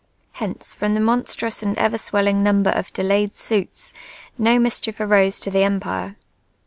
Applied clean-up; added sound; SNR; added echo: none; none; none; none.